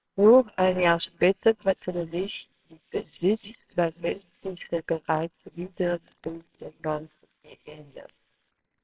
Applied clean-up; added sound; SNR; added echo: neural separator model SepFormer WHAMR!.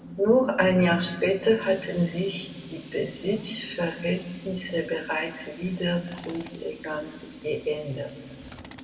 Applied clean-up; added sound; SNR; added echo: none; Tools; 17 dB; reverberation time 1.9 s.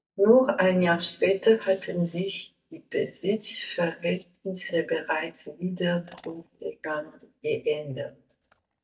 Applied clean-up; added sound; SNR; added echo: neural mask model DeepFilterNet 3.